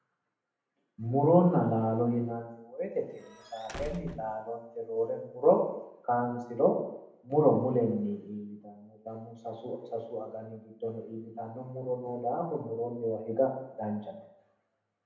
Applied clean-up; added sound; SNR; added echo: none; Squeak / Slam / Wood; 14 dB; reverberation time 0.7 s.